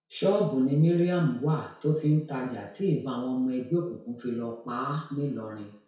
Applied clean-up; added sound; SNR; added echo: none; none; none; reverberation time 0.6 s.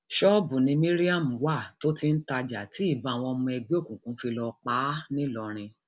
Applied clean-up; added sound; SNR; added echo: none; none; none; none.